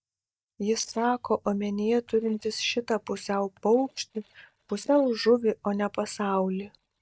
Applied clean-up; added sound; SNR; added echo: neural mask model DeepFilterNet 3.